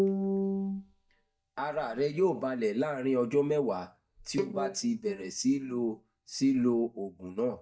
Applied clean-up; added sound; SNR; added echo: neural mask model DeepFilterNet 3.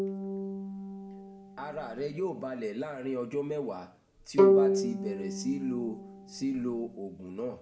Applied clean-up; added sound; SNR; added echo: none; Bowed string instrument; -4 dB; reverberation time 0.5 s.